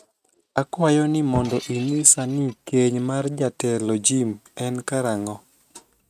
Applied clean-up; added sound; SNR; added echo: neural mask model RNNoise.